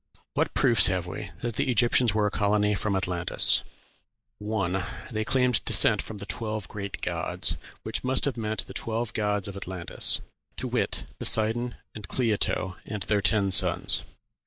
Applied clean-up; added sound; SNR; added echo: neural mask model Resemble Enhance denoiser.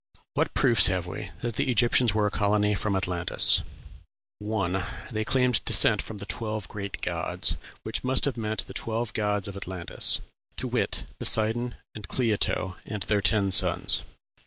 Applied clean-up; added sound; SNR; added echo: none; none; none; none.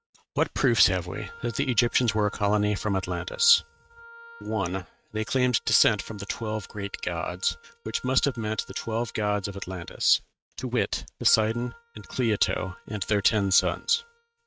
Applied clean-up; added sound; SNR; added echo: neural mask model RNNoise.